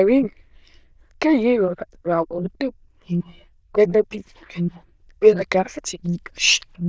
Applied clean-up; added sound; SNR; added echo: neural diffusion model UNIVERSE++.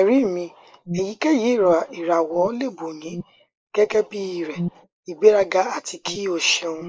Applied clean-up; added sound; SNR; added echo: neural mask model Resemble Enhance denoiser.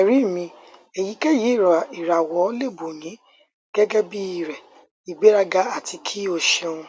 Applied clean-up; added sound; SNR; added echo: none; none; none; none.